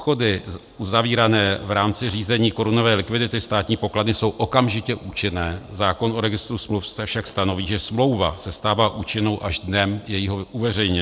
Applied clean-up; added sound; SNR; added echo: none; none; none; none.